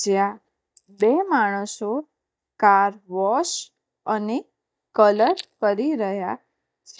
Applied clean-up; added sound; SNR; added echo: neural mask model DeepFilterNet 3.